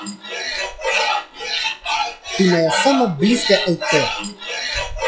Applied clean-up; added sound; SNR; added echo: classical method log-MMSE.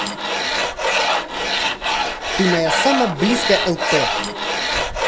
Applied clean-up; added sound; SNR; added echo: none; Tools; -2 dB; none.